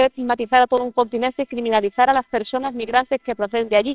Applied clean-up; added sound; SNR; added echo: neural separator model SepFormer WHAMR!.